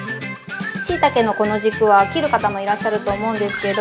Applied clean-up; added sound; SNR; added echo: none; none; none; none.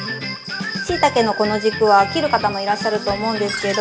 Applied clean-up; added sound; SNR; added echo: none; Cricket; 14 dB; none.